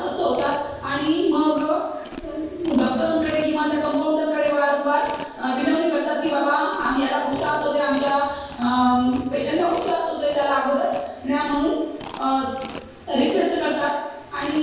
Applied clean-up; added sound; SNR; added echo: none; Chewing, mastication; 18 dB; reverberation time 1.3 s.